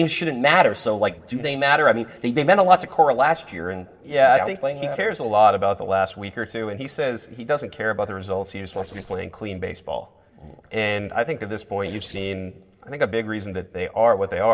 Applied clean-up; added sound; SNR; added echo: neural separator model SepFormer DNS4.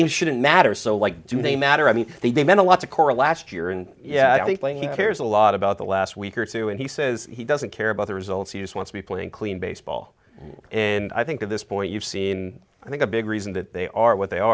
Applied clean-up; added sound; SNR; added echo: none; none; none; none.